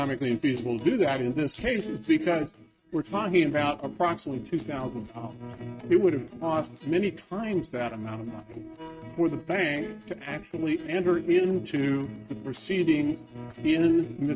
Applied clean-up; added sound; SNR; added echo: neural mask model RNNoise.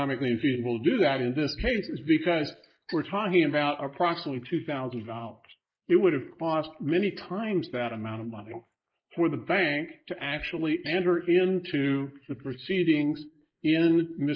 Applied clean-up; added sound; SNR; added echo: neural mask model Resemble Enhance denoiser.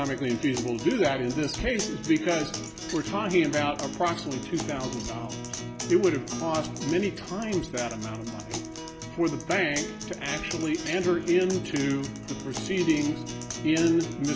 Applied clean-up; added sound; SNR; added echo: none; Acoustic guitar; 8 dB; none.